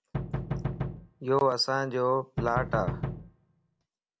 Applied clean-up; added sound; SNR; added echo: none; Knock; 4 dB; none.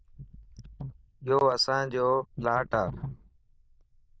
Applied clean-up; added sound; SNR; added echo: neural diffusion model UNIVERSE++.